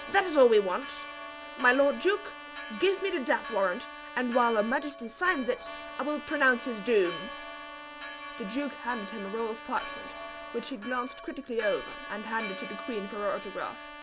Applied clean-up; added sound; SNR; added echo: none; Trumpet + Church bell; 11 dB; none.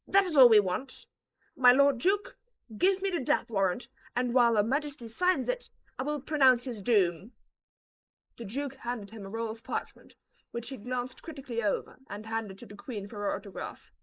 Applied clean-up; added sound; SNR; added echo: neural mask model Resemble Enhance denoiser.